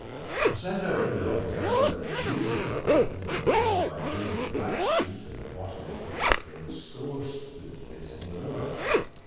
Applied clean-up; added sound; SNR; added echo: none; Zipper (clothing); -5 dB; reverberation time 1.2 s.